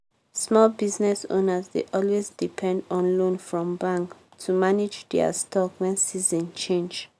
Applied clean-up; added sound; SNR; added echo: none; none; none; none.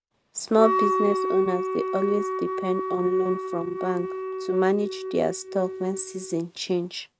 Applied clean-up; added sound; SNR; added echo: neural mask model RNNoise.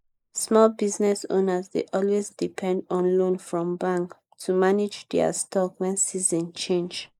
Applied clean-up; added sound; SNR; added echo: neural mask model Resemble Enhance denoiser.